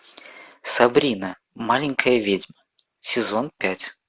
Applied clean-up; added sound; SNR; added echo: none; none; none; none.